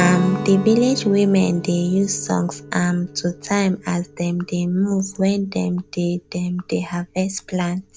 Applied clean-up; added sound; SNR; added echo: none; Guitar; 13 dB; none.